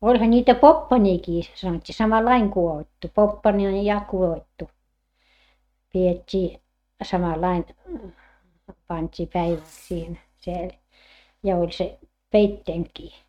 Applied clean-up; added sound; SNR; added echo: neural mask model RNNoise.